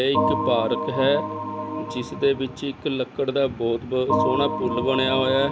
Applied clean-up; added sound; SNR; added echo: none; Organ; 4 dB; none.